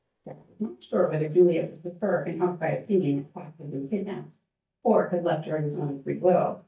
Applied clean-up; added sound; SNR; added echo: neural mask model DeepFilterNet 3.